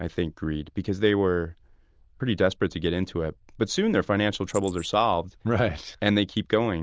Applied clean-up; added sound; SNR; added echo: neural diffusion model UNIVERSE++.